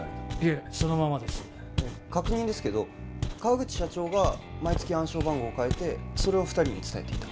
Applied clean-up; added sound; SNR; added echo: none; Walk, footsteps; 6 dB; none.